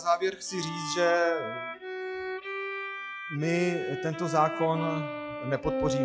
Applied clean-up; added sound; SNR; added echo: classical method log-MMSE.